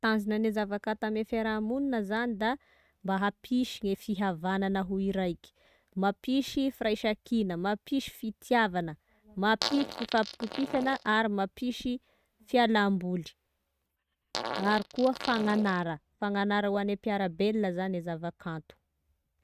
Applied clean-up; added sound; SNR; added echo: neural mask model RNNoise.